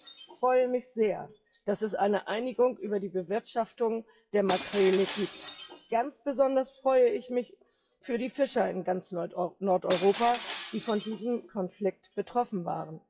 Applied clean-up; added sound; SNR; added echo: classical method WPE with log-MMSE.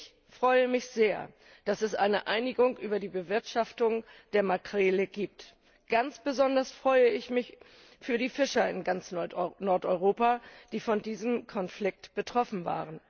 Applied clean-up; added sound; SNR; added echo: none; none; none; none.